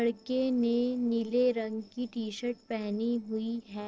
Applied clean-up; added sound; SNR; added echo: neural separator model SepFormer DNS4.